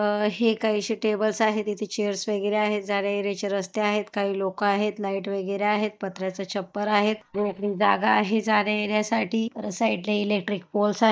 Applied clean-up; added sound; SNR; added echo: neural mask model DeepFilterNet 3.